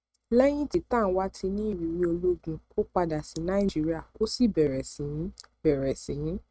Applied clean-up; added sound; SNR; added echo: neural mask model RNNoise.